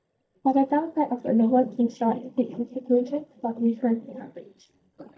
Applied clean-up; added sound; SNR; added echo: neural mask model DeepFilterNet 3.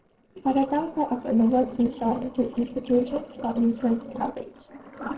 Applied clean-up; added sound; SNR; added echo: neural separator model SepFormer DNS4.